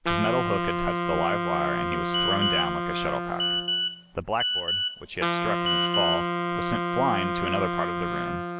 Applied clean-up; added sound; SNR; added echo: none; Wind instrument, woodwind instrument + Telephone; -4 dB; none.